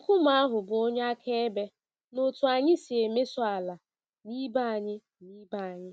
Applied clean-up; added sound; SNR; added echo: none; none; none; none.